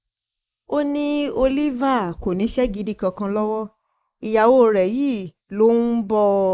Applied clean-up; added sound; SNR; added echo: neural mask model Resemble Enhance denoiser.